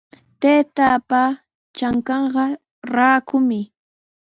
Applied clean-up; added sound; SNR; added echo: none; none; none; none.